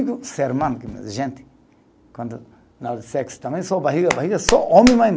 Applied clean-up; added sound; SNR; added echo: none; none; none; none.